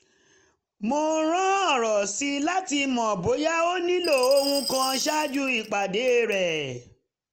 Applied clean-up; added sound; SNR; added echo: none; Glass; 10 dB; none.